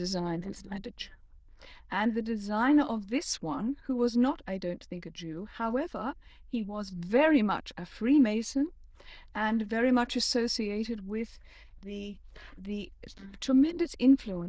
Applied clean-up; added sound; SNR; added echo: neural diffusion model UNIVERSE++.